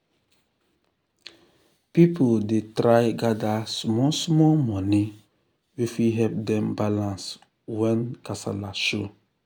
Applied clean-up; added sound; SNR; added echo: none; none; none; none.